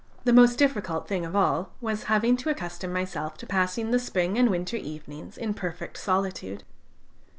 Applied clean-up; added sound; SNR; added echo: none; none; none; none.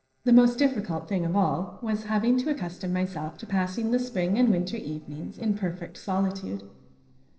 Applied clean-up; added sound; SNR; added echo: neural separator model SepFormer DNS4.